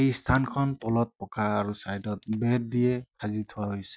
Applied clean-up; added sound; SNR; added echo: neural mask model DeepFilterNet 3.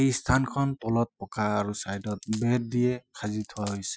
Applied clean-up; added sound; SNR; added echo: classical method spectral subtraction.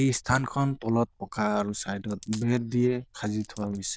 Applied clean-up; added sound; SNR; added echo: neural diffusion model UNIVERSE++.